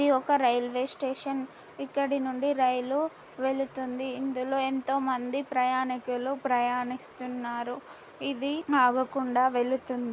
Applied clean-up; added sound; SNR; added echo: none; none; none; none.